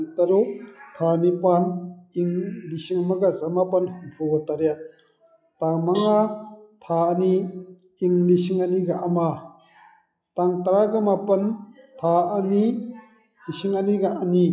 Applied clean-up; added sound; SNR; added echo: classical method log-MMSE.